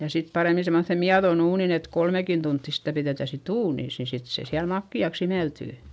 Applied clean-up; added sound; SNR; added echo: none; none; none; none.